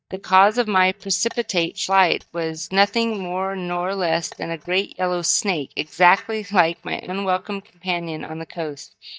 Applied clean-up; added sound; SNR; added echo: neural mask model DeepFilterNet 3.